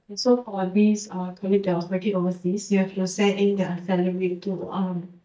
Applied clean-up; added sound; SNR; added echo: neural mask model DeepFilterNet 3.